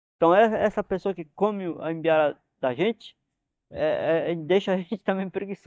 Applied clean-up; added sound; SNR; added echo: neural mask model DeepFilterNet 3.